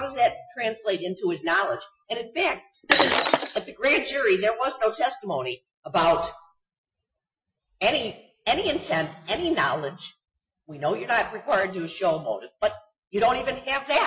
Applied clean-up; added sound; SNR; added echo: classical method Wiener filter.